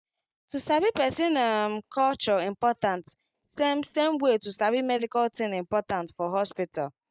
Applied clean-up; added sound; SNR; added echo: neural mask model DeepFilterNet 3.